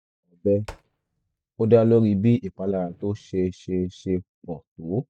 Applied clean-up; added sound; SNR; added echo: neural mask model DeepFilterNet 3.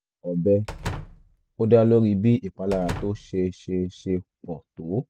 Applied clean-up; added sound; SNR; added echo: none; Slam; 14 dB; none.